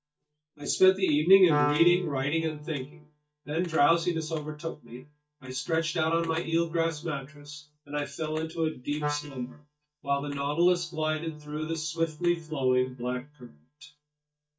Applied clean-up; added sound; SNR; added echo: neural mask model DeepFilterNet 3.